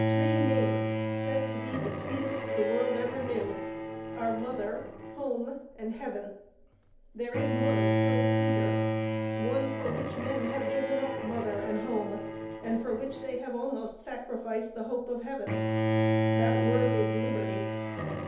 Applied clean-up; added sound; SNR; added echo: none; Bowed string instrument; -3 dB; reverberation time 2.2 s.